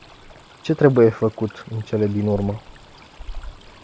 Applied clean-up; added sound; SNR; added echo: none; Stream; 17 dB; none.